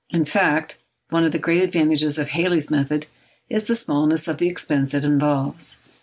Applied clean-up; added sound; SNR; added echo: none; none; none; none.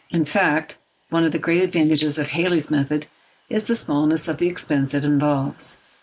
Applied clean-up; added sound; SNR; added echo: neural mask model Resemble Enhance denoiser.